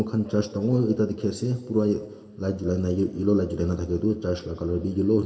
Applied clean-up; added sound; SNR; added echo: none; none; none; reverberation time 1.7 s.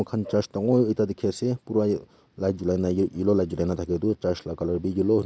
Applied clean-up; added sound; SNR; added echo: none; none; none; none.